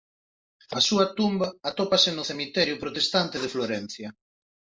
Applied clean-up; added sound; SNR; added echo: none; none; none; none.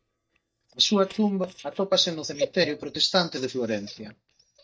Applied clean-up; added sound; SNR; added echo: neural mask model DeepFilterNet 3.